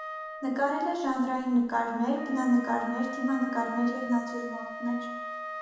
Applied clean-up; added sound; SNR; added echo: none; Wind instrument, woodwind instrument; 10 dB; reverberation time 1.1 s.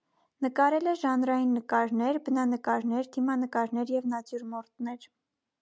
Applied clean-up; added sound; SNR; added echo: none; none; none; none.